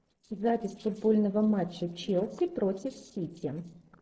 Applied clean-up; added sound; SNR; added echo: neural separator model SepFormer DNS4.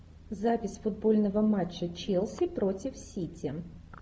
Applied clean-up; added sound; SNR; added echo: none; none; none; none.